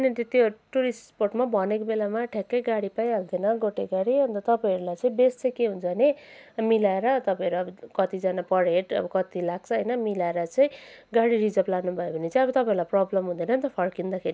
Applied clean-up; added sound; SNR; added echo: none; none; none; none.